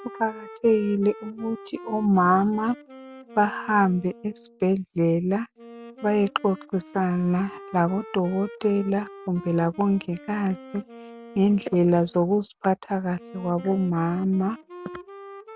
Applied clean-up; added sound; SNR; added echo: none; Wind instrument, woodwind instrument; 19 dB; none.